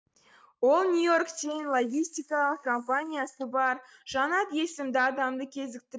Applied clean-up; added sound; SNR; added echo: neural mask model Resemble Enhance denoiser.